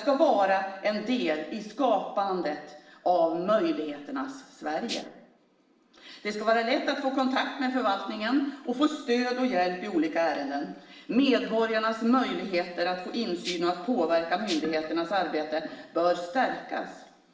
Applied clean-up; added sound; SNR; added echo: none; Rattle (instrument); 10 dB; reverberation time 0.8 s.